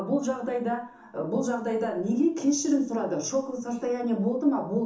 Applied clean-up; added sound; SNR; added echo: none; none; none; reverberation time 0.7 s.